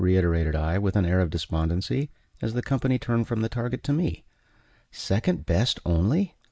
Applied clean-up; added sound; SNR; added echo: neural mask model Resemble Enhance denoiser.